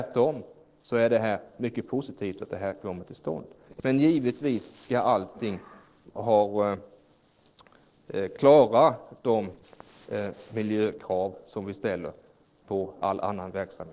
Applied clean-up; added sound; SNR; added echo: neural separator model SepFormer DNS4.